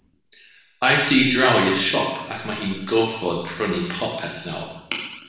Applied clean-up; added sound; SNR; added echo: none; none; none; reverberation time 0.9 s.